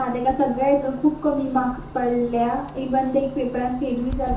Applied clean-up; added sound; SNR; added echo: none; Clock; 13 dB; reverberation time 0.6 s.